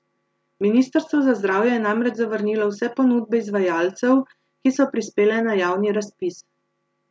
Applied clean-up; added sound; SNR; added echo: none; none; none; none.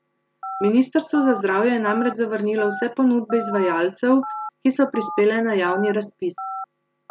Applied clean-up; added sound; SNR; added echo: none; Telephone; 12 dB; none.